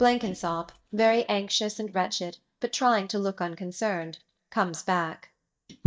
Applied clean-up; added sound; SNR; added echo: neural mask model DeepFilterNet 3.